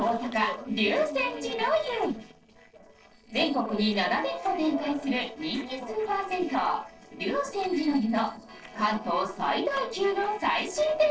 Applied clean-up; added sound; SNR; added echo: neural separator model SepFormer DNS4.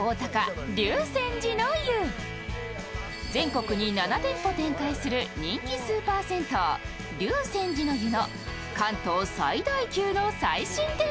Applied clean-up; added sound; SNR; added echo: none; none; none; none.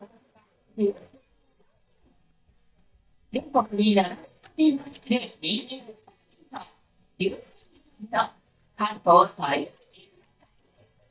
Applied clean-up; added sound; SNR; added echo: neural mask model DeepFilterNet 3.